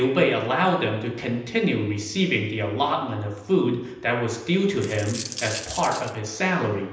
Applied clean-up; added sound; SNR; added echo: none; Coin (dropping); 11 dB; reverberation time 0.9 s.